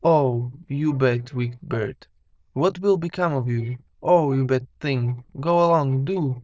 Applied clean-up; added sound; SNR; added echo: neural diffusion model UNIVERSE++.